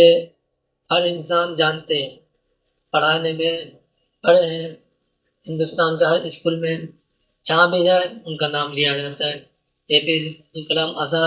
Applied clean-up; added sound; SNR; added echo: neural mask model DeepFilterNet 3.